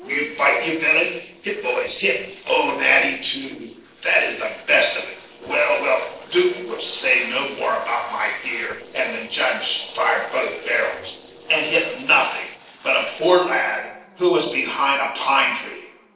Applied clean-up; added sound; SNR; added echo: neural separator model SepFormer DNS4.